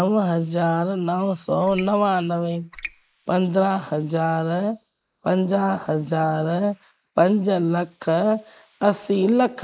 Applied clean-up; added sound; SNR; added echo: neural mask model Resemble Enhance denoiser.